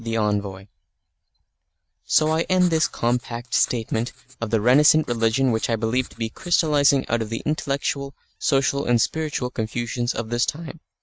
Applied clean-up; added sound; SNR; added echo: neural mask model RNNoise.